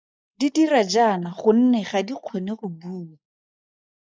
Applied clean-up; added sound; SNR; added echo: neural mask model Resemble Enhance denoiser.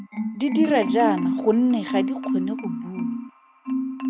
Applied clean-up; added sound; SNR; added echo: none; Marimba, xylophone; 2 dB; none.